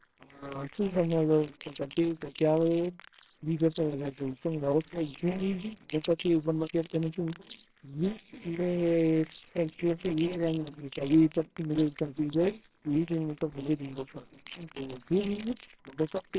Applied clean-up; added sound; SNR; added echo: neural separator model SepFormer WHAMR!.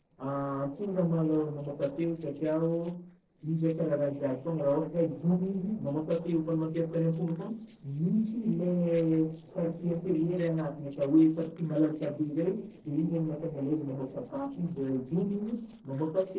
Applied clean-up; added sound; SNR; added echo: neural separator model SepFormer DNS4.